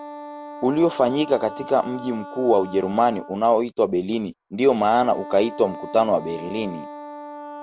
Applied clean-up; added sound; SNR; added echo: none; Wind instrument, woodwind instrument; 15 dB; none.